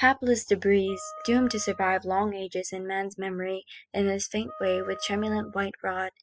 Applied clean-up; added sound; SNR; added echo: classical method spectral subtraction.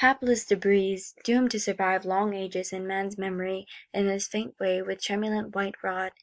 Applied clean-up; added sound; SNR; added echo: neural mask model Resemble Enhance denoiser.